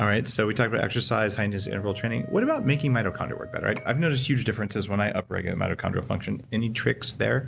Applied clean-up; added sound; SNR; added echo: none; Wind instrument, woodwind instrument + Bell / Telephone; 20 dB; none.